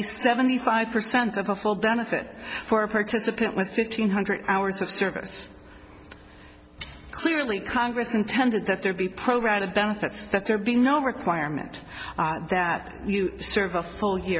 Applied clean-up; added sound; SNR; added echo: none; none; none; none.